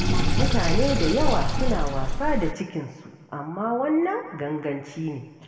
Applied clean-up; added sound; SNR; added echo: none; Sink (filling or washing); -3 dB; reverberation time 1.6 s.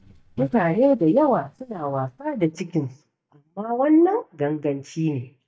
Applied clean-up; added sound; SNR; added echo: neural mask model DeepFilterNet 3.